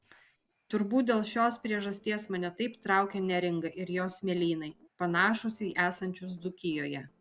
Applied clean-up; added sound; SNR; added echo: neural separator model SepFormer DNS4.